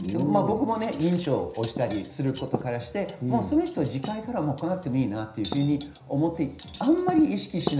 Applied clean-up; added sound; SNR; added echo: none; Cutlery, silverware; 14 dB; reverberation time 0.5 s.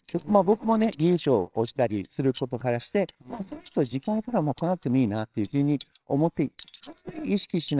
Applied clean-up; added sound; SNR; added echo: neural separator model SepFormer WHAMR!.